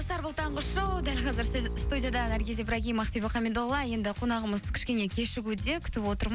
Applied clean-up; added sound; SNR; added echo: none; Bowed string instrument; 4 dB; none.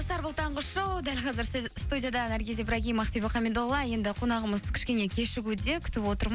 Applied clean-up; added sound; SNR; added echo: none; none; none; none.